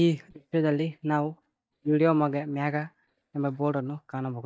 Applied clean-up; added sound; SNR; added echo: neural mask model DeepFilterNet 3.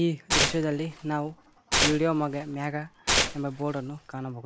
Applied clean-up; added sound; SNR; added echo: none; Tearing; 0 dB; none.